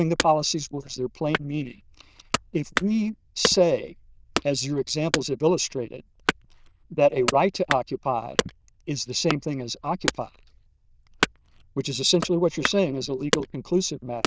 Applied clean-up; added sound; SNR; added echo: neural diffusion model UNIVERSE++.